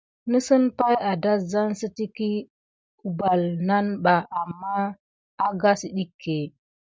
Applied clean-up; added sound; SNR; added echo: none; none; none; none.